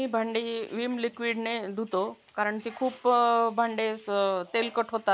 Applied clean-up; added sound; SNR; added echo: none; none; none; none.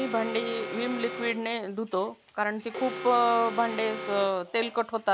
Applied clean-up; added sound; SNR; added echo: none; Alarm; 10 dB; none.